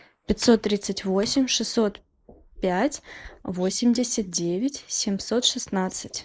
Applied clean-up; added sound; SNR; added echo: neural mask model Resemble Enhance denoiser.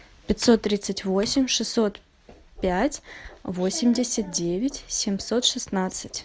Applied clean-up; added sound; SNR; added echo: none; Typing; 19 dB; none.